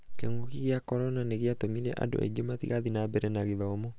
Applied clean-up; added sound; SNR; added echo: none; none; none; none.